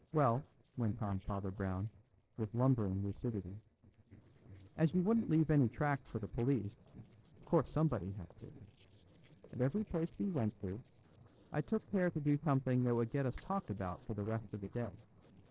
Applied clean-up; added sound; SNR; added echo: neural separator model SepFormer DNS4.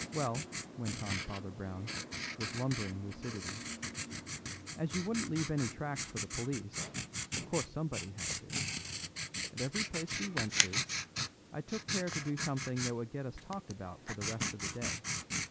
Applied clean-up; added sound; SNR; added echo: none; Writing; 0 dB; none.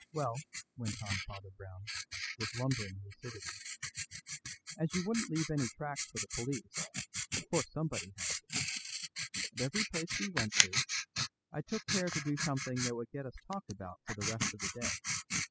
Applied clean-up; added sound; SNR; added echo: classical method spectral subtraction.